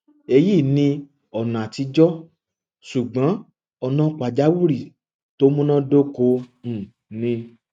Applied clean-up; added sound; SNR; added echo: neural mask model RNNoise.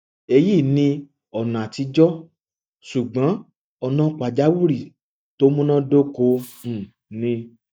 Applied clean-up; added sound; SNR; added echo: neural mask model DeepFilterNet 3.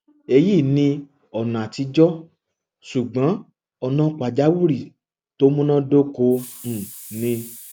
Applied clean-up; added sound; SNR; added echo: none; Hiss; 18 dB; none.